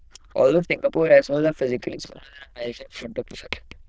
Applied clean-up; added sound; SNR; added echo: neural diffusion model UNIVERSE++.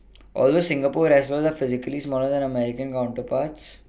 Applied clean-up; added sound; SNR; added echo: none; none; none; none.